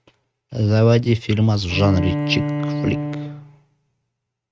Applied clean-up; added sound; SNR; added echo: neural mask model RNNoise.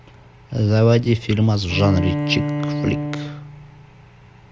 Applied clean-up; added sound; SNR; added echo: none; Bowed string instrument; 5 dB; none.